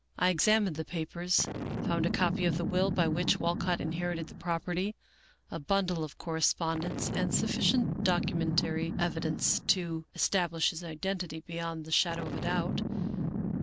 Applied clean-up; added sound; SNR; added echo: none; Boom; 4 dB; none.